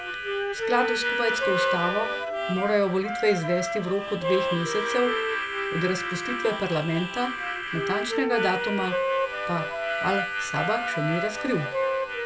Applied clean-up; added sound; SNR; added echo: none; Wind instrument, woodwind instrument + Harmonica; 0 dB; none.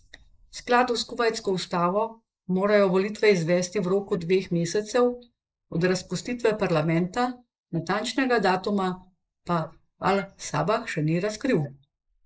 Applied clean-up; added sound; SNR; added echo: neural mask model Resemble Enhance denoiser.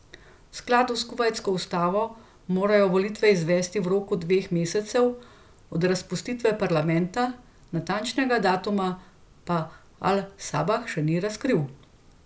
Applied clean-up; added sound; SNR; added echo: none; none; none; none.